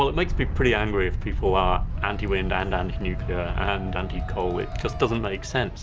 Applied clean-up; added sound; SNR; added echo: none; Crowd; 19 dB; none.